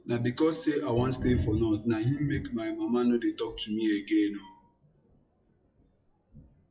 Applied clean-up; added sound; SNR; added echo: classical method WPE with log-MMSE.